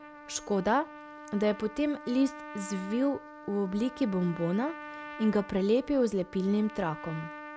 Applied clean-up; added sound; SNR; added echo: none; Trumpet; 15 dB; none.